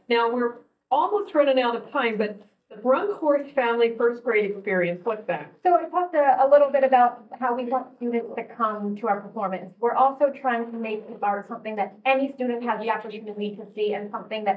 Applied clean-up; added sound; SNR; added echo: neural mask model DeepFilterNet 3.